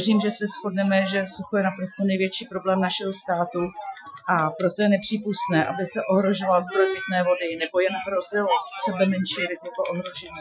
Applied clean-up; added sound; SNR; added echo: classical method Wiener filter.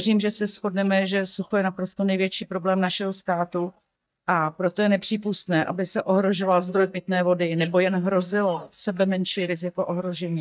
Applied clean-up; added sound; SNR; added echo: neural mask model DeepFilterNet 3.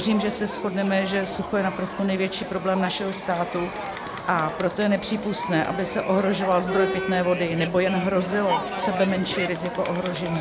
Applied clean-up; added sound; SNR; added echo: none; Crowd; 6 dB; none.